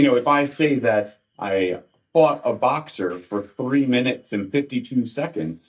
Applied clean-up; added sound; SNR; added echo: neural mask model DeepFilterNet 3.